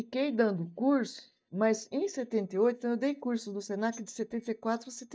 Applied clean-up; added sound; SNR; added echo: neural mask model DeepFilterNet 3.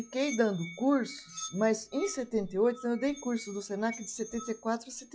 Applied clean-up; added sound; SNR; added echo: classical method log-MMSE.